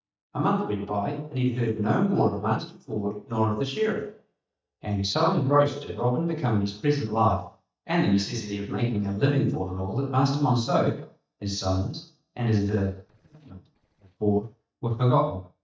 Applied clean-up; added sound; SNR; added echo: neural mask model DeepFilterNet 3.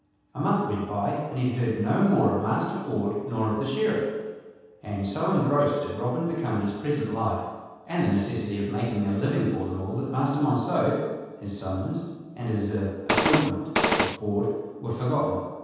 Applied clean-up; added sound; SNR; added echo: none; Gunshot, gunfire; -4 dB; reverberation time 1.2 s.